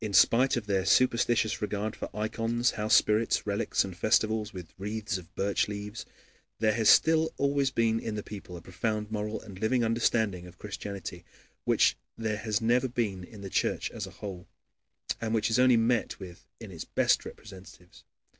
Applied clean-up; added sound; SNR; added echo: none; none; none; none.